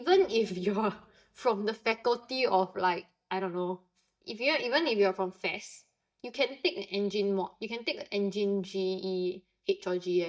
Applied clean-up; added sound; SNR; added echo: neural mask model DeepFilterNet 3.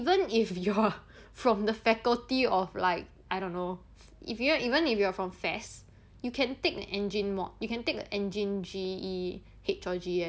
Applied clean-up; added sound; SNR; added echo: none; none; none; none.